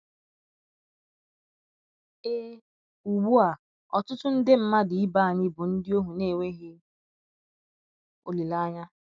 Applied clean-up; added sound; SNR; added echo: none; none; none; none.